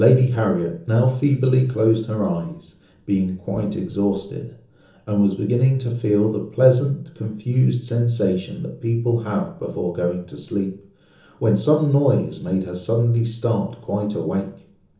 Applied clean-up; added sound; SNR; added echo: none; none; none; reverberation time 1.2 s.